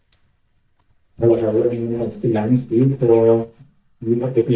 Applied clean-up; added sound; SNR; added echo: neural mask model DeepFilterNet 3.